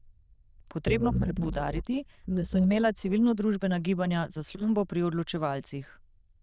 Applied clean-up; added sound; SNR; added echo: neural diffusion model UNIVERSE++.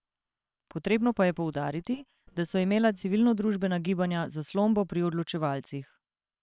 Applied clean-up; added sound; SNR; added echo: neural separator model SepFormer WHAM!.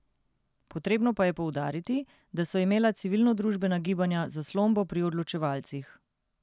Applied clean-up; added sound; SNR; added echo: none; none; none; none.